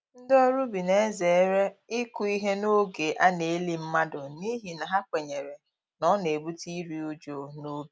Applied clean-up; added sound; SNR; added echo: none; none; none; none.